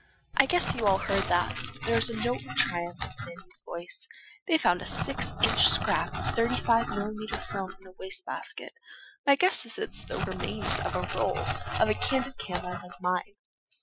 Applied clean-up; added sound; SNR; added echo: classical method Wiener filter.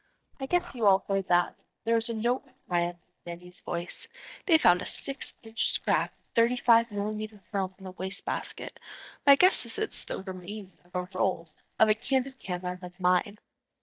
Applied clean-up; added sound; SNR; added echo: neural mask model DeepFilterNet 3.